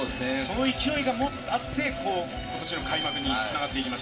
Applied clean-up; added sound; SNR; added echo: none; Crushing; 19 dB; reverberation time 0.3 s.